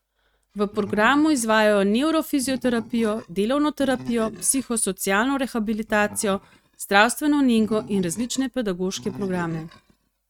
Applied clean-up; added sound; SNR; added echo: neural mask model RNNoise.